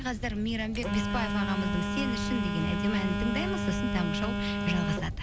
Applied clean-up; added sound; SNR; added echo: none; Telephone; -1 dB; none.